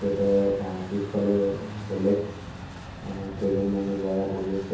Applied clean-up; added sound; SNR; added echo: none; Truck; 13 dB; reverberation time 0.7 s.